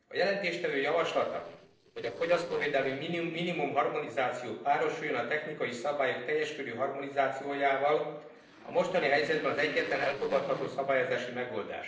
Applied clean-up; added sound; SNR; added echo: neural separator model SepFormer DNS4.